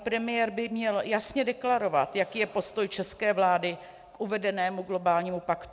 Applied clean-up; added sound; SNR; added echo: none; none; none; none.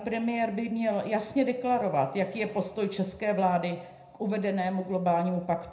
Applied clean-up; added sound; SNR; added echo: none; none; none; reverberation time 0.4 s.